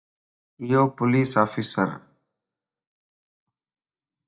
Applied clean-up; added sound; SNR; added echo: neural mask model DeepFilterNet 3.